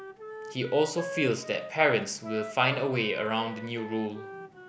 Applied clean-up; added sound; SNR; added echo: none; Wind instrument, woodwind instrument; 12 dB; none.